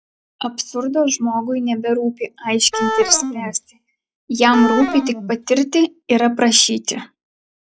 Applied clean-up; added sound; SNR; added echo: classical method log-MMSE.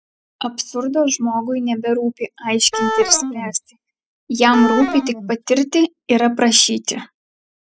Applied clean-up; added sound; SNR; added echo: classical method spectral subtraction.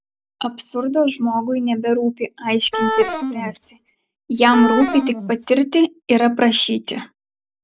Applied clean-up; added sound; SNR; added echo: none; Wind instrument, woodwind instrument; 6 dB; none.